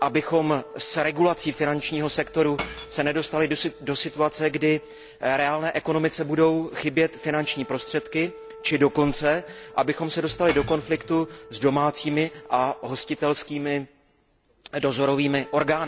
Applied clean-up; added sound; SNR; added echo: none; Wind instrument, woodwind instrument + Shatter / Crushing; 18 dB; none.